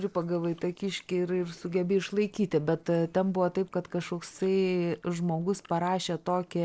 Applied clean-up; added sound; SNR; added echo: neural separator model SepFormer DNS4.